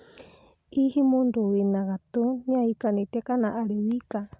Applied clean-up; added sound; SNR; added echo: none; none; none; none.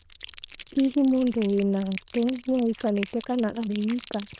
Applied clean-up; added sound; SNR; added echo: neural diffusion model UNIVERSE++.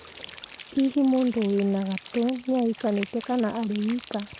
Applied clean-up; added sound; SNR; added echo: none; Rain; 17 dB; none.